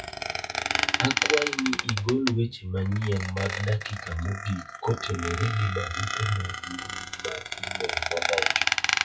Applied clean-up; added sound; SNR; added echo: classical method WPE with log-MMSE.